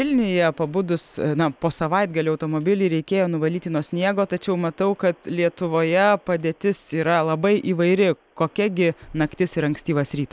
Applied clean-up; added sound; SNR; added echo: none; none; none; none.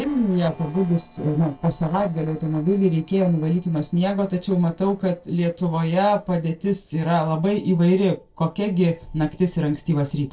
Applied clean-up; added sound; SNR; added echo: neural separator model SepFormer DNS4.